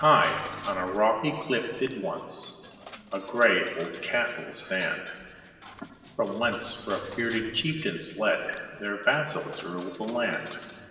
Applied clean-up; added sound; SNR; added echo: none; Coin (dropping); 14 dB; reverberation time 2.3 s.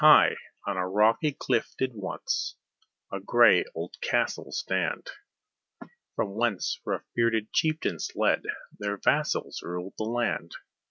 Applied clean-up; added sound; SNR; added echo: none; none; none; none.